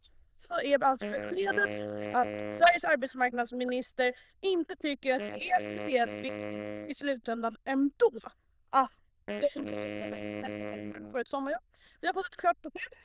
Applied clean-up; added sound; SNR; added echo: neural diffusion model UNIVERSE++.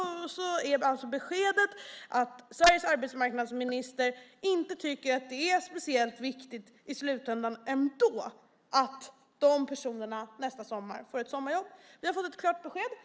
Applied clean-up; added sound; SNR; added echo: none; none; none; none.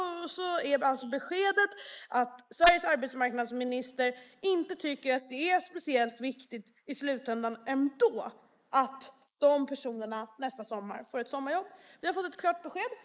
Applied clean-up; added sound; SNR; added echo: neural mask model Resemble Enhance denoiser.